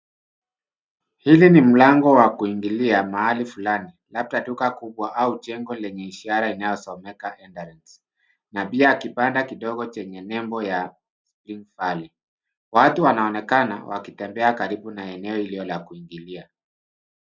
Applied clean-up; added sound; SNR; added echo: none; none; none; none.